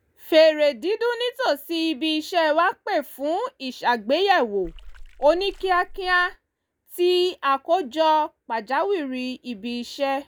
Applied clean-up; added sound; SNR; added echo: none; Water / Splash, splatter; 17 dB; none.